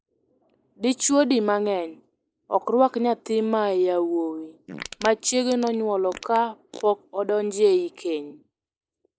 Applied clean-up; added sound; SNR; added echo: neural mask model Resemble Enhance denoiser.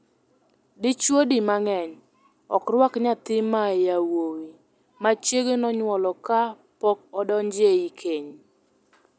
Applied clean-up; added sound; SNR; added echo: none; none; none; none.